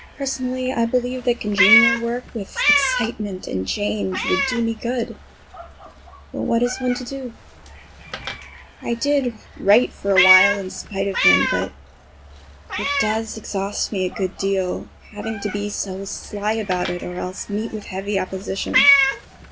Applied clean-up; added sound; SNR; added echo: none; Meow; 1 dB; none.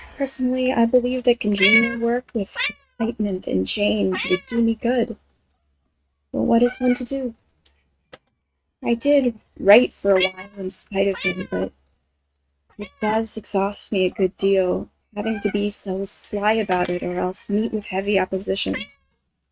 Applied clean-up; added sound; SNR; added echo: neural mask model RNNoise.